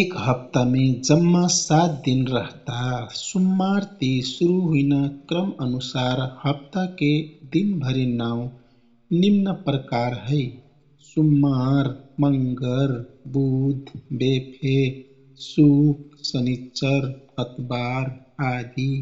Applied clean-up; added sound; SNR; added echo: none; none; none; reverberation time 0.4 s.